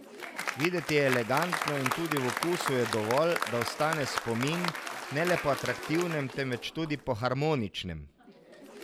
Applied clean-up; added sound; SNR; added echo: none; Applause; 5 dB; none.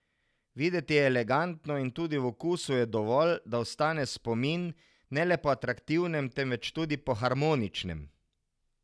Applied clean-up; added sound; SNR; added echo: none; none; none; none.